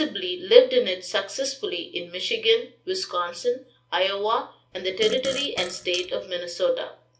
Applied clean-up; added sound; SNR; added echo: none; Fart; 13 dB; reverberation time 0.3 s.